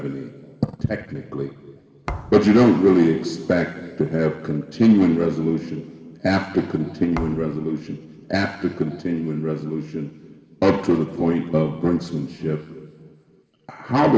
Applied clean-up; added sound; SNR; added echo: none; Thump, thud; 13 dB; reverberation time 2.2 s.